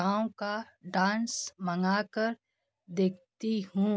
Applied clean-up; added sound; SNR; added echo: none; none; none; none.